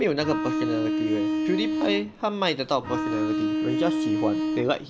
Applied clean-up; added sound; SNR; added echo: none; Bowed string instrument; -2 dB; none.